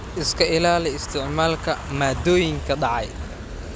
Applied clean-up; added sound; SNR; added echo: none; none; none; none.